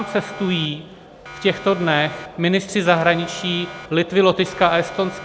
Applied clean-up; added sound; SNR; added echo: none; Siren; 18 dB; none.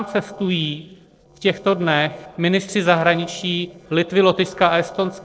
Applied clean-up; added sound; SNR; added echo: neural separator model SepFormer DNS4.